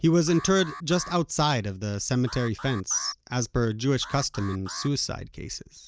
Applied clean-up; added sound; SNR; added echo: none; Alarm; 18 dB; none.